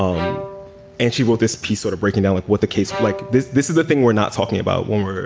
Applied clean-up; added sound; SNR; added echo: none; Bowed string instrument; 14 dB; none.